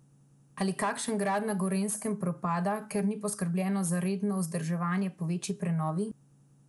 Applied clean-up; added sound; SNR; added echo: none; none; none; none.